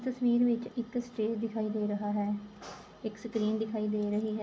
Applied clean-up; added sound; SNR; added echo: none; none; none; none.